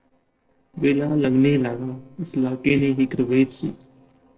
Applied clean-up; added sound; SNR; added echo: neural separator model SepFormer DNS4.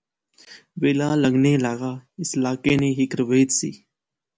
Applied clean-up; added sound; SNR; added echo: none; none; none; none.